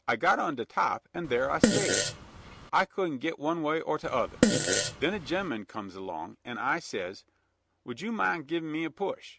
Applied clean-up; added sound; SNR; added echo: none; Fart; -2 dB; none.